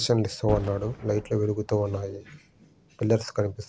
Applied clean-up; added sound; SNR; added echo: none; Boom; 14 dB; none.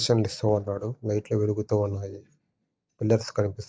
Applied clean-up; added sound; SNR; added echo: neural mask model DeepFilterNet 3.